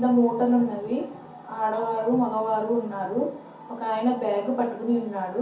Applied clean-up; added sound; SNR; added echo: none; none; none; reverberation time 0.6 s.